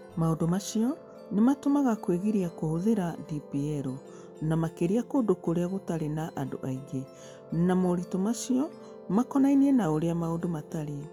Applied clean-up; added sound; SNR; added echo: none; Musical instrument; 19 dB; none.